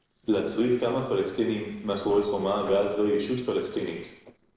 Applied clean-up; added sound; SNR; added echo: neural separator model SepFormer DNS4.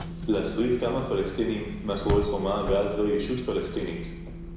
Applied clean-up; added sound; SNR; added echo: none; Bus / Engine; 7 dB; reverberation time 1.0 s.